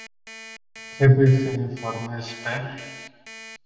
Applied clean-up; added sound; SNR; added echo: none; Alarm; 19 dB; reverberation time 1.2 s.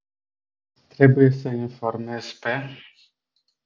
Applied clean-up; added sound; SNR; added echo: none; none; none; none.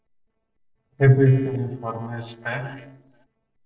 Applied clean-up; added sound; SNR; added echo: neural separator model SepFormer DNS4.